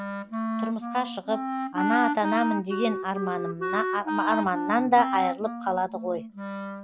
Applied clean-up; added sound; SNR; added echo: none; Wind instrument, woodwind instrument; 3 dB; none.